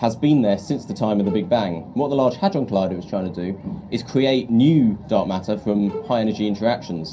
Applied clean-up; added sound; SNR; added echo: none; Bowed string instrument; 17 dB; reverberation time 0.3 s.